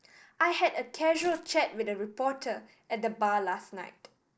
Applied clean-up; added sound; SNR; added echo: neural separator model SepFormer DNS4.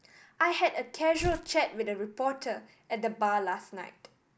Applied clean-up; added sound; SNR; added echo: none; Tearing; 13 dB; none.